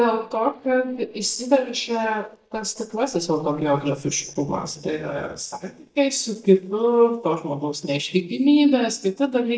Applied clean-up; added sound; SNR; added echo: neural mask model DeepFilterNet 3.